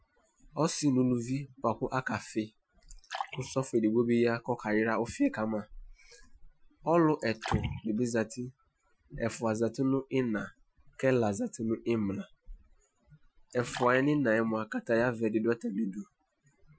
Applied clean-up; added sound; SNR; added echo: classical method Wiener filter.